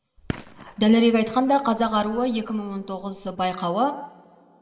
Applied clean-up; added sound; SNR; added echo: none; Fireworks; 18 dB; reverberation time 2.9 s.